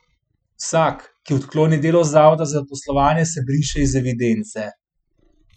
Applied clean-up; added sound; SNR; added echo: classical method Wiener filter.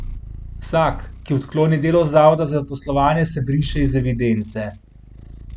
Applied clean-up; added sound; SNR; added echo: none; Purr; 13 dB; none.